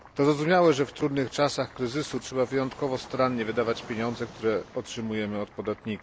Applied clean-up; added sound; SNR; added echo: none; Fixed-wing aircraft, airplane + Boiling; 19 dB; none.